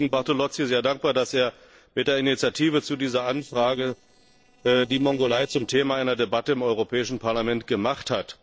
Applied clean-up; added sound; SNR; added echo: neural separator model SepFormer DNS4.